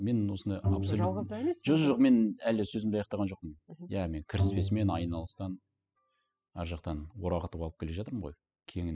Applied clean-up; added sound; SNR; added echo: classical method spectral subtraction.